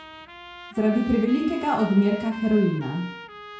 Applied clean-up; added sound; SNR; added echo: none; Trumpet; 16 dB; reverberation time 0.5 s.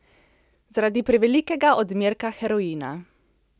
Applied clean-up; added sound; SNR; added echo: none; none; none; none.